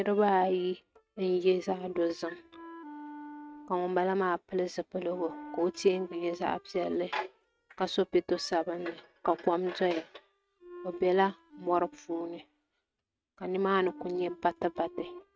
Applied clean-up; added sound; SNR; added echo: neural mask model RNNoise.